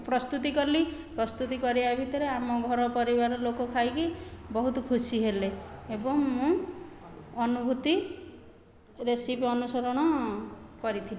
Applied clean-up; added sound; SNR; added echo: none; none; none; none.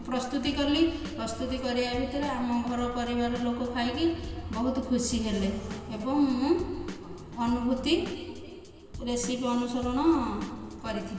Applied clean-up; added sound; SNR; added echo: none; Drum / Drum kit; 15 dB; reverberation time 2.3 s.